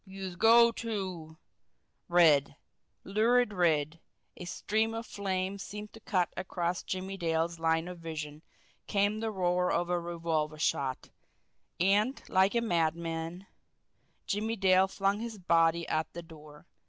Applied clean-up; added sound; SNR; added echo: none; none; none; none.